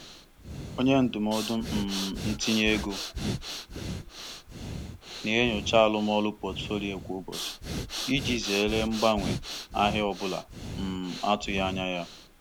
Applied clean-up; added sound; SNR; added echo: none; Breathing; 8 dB; none.